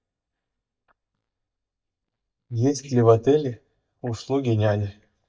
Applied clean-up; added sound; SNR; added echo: neural mask model DeepFilterNet 3.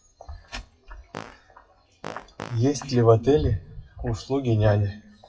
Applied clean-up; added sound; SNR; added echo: classical method WPE with log-MMSE.